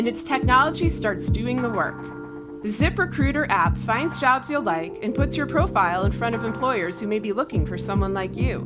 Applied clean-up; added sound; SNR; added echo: none; none; none; none.